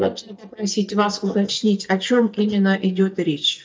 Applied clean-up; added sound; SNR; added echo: neural mask model DeepFilterNet 3.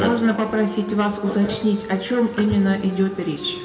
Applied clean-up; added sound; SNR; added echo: none; Wind instrument, woodwind instrument; 15 dB; reverberation time 1.9 s.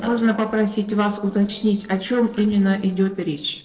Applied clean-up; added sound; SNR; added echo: neural separator model SepFormer DNS4.